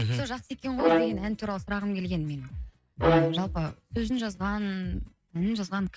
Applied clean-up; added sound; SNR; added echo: neural mask model RNNoise.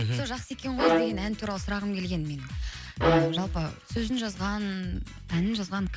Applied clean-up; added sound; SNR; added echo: none; Bowed string instrument; -1 dB; none.